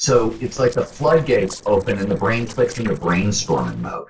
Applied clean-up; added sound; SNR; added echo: neural separator model SepFormer DNS4.